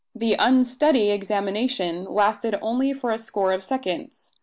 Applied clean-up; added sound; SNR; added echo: none; none; none; none.